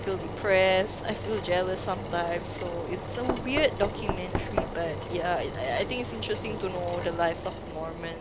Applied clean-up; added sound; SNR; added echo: none; Knock + Engine; 4 dB; none.